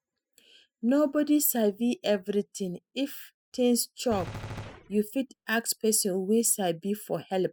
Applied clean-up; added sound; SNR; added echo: classical method spectral subtraction.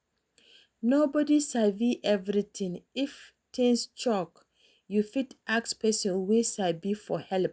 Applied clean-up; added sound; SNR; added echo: none; none; none; none.